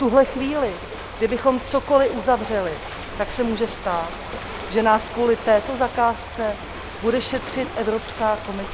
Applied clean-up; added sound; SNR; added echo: none; Ocean; 10 dB; none.